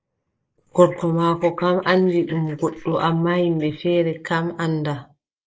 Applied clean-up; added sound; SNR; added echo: neural mask model Resemble Enhance denoiser.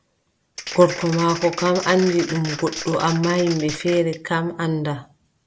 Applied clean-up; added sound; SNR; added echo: none; Applause; 11 dB; none.